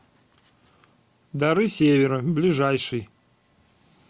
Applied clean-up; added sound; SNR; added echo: none; none; none; none.